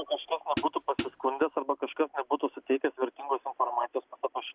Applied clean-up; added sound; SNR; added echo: none; Hi-hat; 3 dB; none.